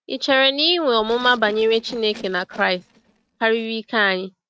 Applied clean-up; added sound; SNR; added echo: neural mask model RNNoise.